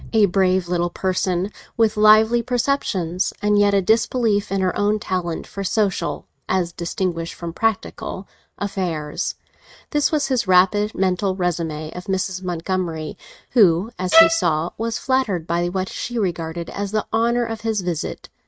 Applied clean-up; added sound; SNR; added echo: neural mask model RNNoise.